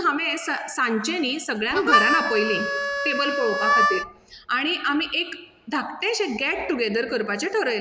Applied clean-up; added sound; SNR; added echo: none; Harmonica; -2 dB; none.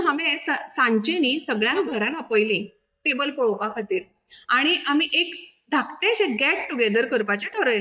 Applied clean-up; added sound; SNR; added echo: neural mask model DeepFilterNet 3.